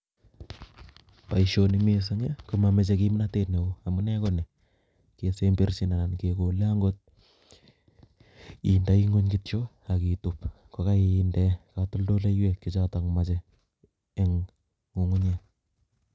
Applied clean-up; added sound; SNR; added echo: none; none; none; none.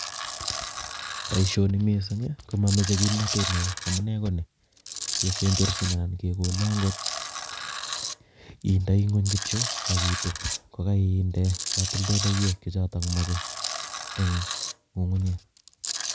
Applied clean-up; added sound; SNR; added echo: none; Tools; 6 dB; none.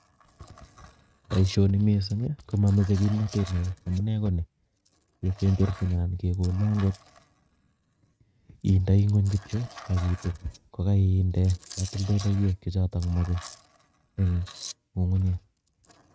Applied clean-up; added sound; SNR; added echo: neural mask model RNNoise.